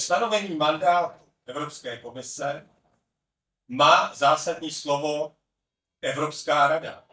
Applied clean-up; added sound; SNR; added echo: neural mask model DeepFilterNet 3.